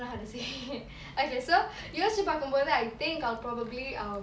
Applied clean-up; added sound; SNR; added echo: none; none; none; none.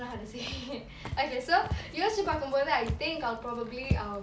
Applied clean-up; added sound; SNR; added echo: none; Walk, footsteps; 7 dB; none.